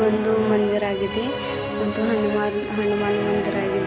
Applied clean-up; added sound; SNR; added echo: none; Musical instrument; 5 dB; none.